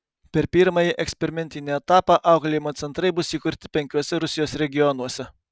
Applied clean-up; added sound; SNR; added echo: none; none; none; none.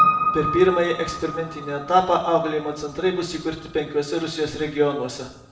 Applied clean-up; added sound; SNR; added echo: none; Piano; 5 dB; reverberation time 0.8 s.